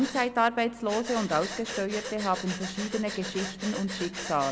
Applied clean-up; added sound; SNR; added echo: none; Breathing; 9 dB; none.